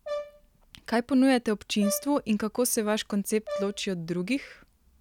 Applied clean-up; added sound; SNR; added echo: none; Brass instrument; 13 dB; none.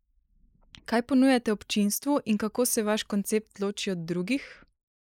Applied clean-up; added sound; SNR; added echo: neural mask model Resemble Enhance denoiser.